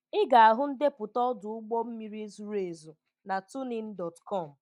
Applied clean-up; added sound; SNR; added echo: none; none; none; none.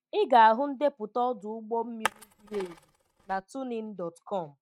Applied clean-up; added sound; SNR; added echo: neural mask model RNNoise.